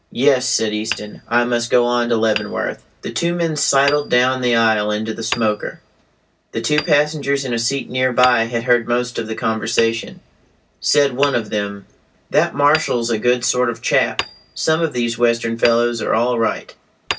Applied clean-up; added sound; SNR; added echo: none; Hammer; 15 dB; none.